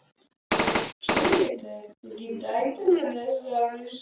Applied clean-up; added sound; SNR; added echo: none; Gunshot, gunfire; -4 dB; none.